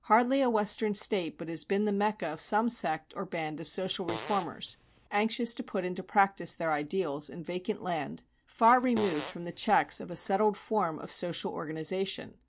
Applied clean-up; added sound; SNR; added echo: none; Fart; 11 dB; none.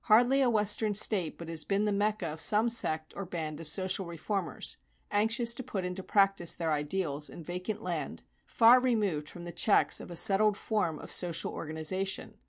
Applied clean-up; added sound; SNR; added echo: none; none; none; none.